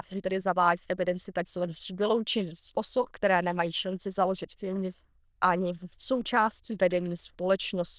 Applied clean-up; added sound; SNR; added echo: neural diffusion model UNIVERSE++.